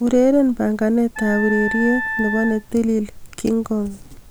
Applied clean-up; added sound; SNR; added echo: none; Wind instrument, woodwind instrument; 8 dB; none.